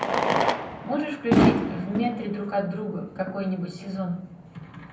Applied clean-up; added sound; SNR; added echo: none; Fireworks; -3 dB; reverberation time 0.6 s.